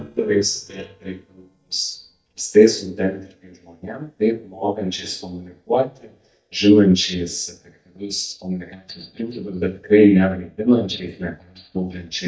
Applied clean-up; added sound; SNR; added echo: neural mask model DeepFilterNet 3.